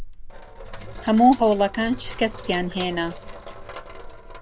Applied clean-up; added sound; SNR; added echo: none; Sink (filling or washing); 12 dB; none.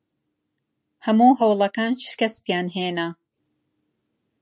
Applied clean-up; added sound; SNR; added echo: none; none; none; none.